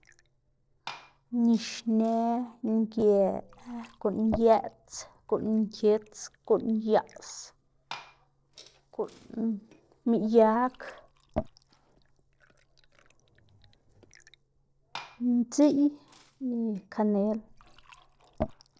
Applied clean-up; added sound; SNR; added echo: neural separator model SepFormer DNS4.